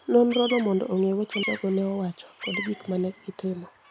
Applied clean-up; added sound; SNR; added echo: none; Bird vocalization, bird call, bird song; 12 dB; none.